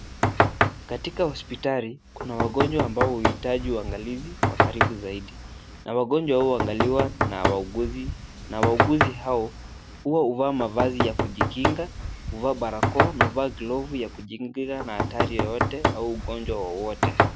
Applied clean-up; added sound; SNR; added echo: none; Knock; -1 dB; none.